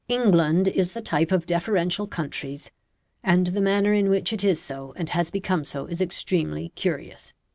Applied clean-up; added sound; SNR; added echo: none; none; none; none.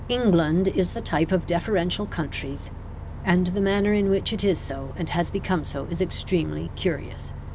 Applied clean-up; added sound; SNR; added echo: none; Bus; 10 dB; none.